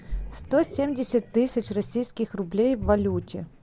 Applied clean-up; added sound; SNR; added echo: none; Ocean; 12 dB; none.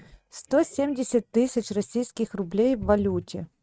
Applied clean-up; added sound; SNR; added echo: neural mask model RNNoise.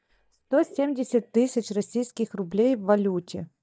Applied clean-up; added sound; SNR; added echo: neural mask model DeepFilterNet 3.